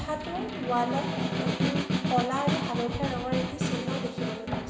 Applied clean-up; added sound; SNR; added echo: none; Snare drum; -2 dB; reverberation time 2.6 s.